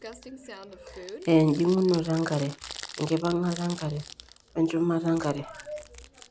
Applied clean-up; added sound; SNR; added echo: none; Crumpling, crinkling; 17 dB; none.